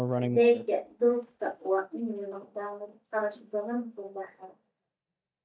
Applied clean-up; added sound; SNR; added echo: neural mask model DeepFilterNet 3.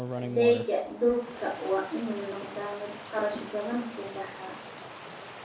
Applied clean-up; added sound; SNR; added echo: none; Stream; 10 dB; reverberation time 0.6 s.